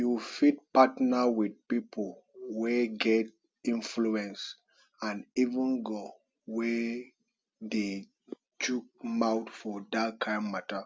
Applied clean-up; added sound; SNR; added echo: none; none; none; none.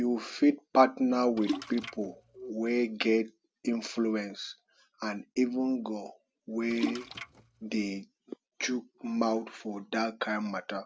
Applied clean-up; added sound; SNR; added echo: none; Splash, splatter; 8 dB; none.